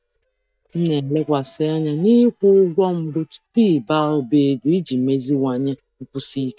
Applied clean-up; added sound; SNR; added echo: neural mask model DeepFilterNet 3.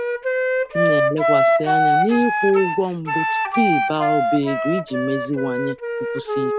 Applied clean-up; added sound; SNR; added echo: none; Wind instrument, woodwind instrument; -3 dB; none.